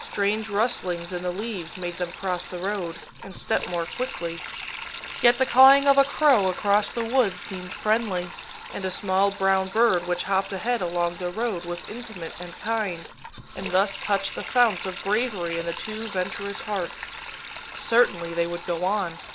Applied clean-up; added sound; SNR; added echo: none; Sink (filling or washing); 12 dB; none.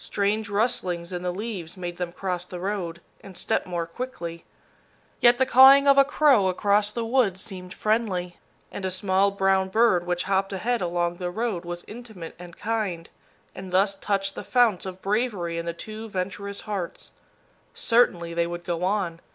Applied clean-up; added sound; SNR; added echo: none; none; none; none.